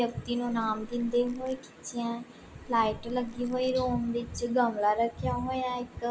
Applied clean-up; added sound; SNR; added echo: none; Squeak / Tools; 18 dB; reverberation time 0.4 s.